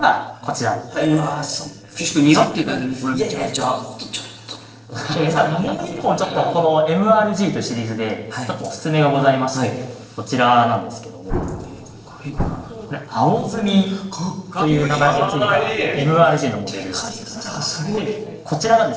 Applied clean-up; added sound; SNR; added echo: neural separator model SepFormer DNS4.